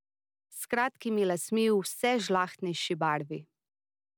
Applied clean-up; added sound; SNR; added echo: none; none; none; none.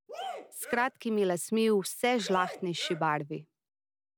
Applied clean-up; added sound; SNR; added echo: none; Cheering; 12 dB; none.